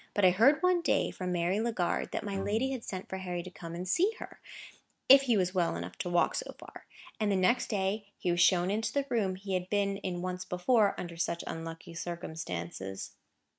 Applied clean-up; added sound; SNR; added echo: neural mask model RNNoise.